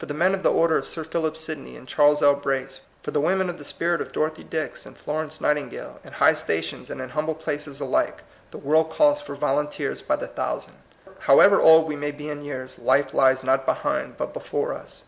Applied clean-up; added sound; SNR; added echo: none; none; none; none.